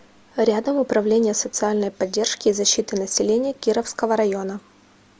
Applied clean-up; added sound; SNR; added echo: none; none; none; none.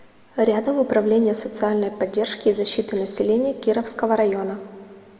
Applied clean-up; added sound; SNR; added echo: none; none; none; reverberation time 1.8 s.